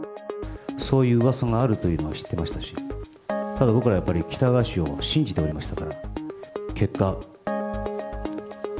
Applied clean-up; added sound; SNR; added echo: none; none; none; none.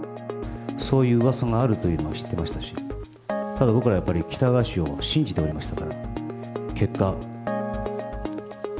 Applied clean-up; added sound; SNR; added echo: none; Bowed string instrument; 14 dB; none.